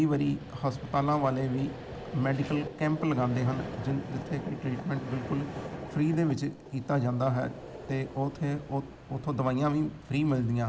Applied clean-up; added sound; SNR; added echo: none; Vehicle; 12 dB; none.